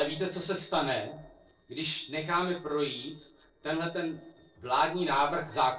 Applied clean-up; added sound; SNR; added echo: neural separator model SepFormer DNS4.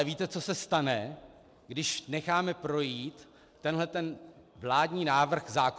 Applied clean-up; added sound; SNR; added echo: none; none; none; none.